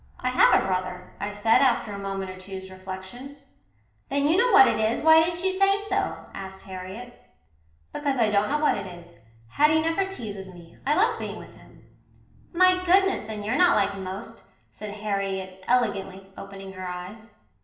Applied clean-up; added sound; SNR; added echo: none; none; none; reverberation time 0.7 s.